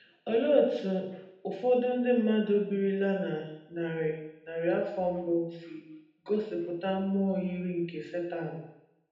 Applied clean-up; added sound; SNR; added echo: none; none; none; reverberation time 0.8 s.